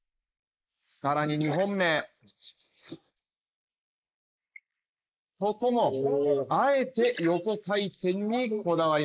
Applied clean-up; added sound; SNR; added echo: neural mask model Resemble Enhance denoiser.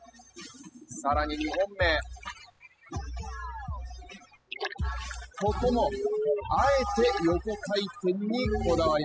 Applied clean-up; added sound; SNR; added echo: classical method spectral subtraction.